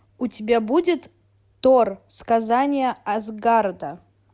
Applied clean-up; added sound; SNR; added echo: none; none; none; none.